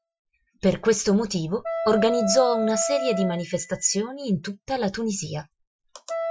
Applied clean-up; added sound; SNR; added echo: classical method Wiener filter.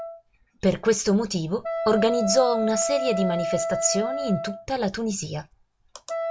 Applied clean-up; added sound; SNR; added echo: none; Wind instrument, woodwind instrument; 5 dB; none.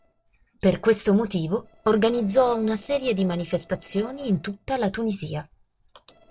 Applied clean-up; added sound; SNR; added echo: neural separator model SepFormer DNS4.